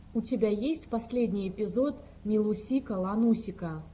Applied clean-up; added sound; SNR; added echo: none; none; none; none.